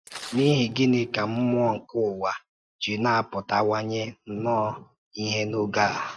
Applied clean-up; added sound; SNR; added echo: neural mask model RNNoise.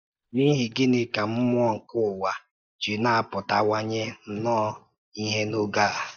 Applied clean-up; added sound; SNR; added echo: neural mask model DeepFilterNet 3.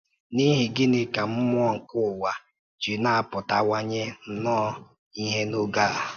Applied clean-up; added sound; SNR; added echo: none; none; none; none.